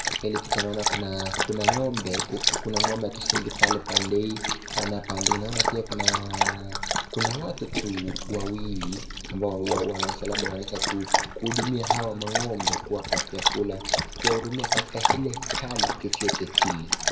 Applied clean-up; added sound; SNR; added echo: none; Dog; -3 dB; reverberation time 1.3 s.